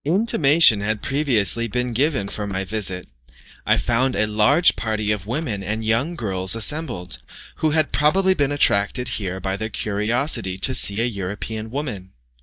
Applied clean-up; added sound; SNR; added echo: neural mask model DeepFilterNet 3.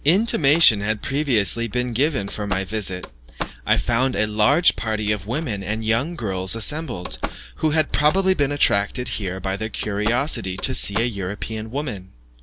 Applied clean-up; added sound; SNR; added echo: none; Slam; 14 dB; none.